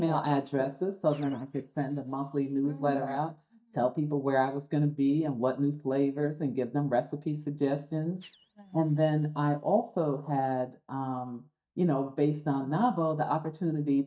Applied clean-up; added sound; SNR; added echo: neural mask model DeepFilterNet 3.